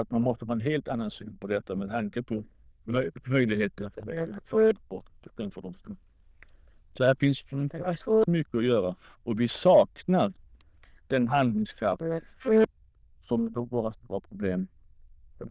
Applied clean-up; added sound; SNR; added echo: neural diffusion model UNIVERSE++.